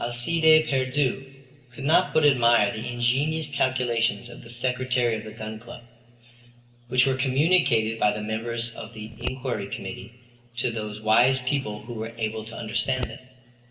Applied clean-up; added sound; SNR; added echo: none; Scissors; 12 dB; reverberation time 1.5 s.